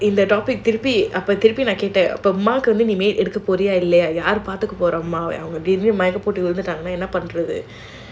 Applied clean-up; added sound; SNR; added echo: none; none; none; none.